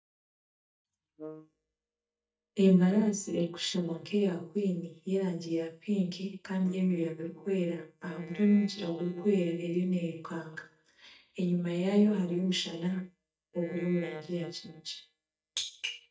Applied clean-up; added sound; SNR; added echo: neural mask model DeepFilterNet 3.